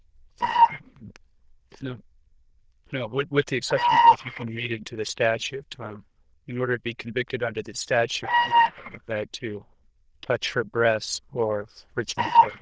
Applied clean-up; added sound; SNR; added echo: neural diffusion model UNIVERSE++.